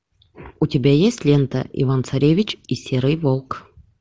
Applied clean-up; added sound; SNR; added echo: none; none; none; none.